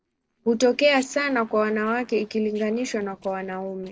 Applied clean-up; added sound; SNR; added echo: neural separator model SepFormer DNS4.